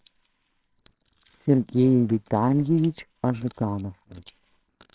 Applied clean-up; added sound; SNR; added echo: neural separator model SepFormer WHAMR!.